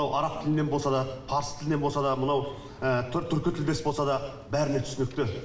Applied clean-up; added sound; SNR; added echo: none; none; none; none.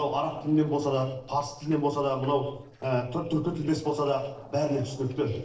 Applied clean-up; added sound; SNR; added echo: neural separator model SepFormer DNS4.